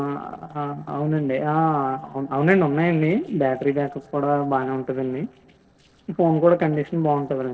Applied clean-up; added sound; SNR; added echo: neural separator model SepFormer DNS4.